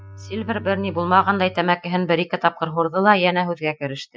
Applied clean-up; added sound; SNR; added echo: classical method Wiener filter.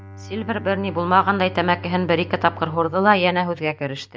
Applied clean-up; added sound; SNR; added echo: none; Bowed string instrument; 16 dB; none.